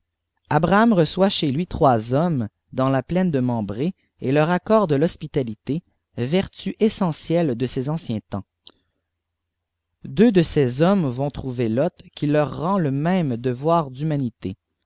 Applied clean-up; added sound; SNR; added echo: none; none; none; none.